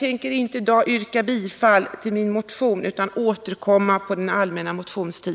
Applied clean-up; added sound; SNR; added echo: none; none; none; none.